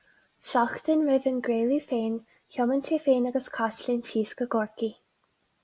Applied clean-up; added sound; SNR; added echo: none; none; none; none.